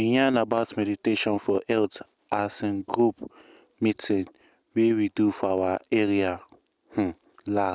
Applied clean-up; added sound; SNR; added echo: none; none; none; none.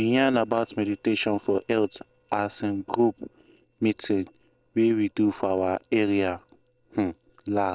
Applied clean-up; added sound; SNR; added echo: neural separator model SepFormer DNS4.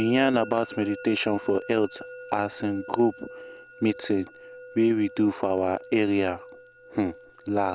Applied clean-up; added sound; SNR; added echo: none; Musical instrument; 18 dB; none.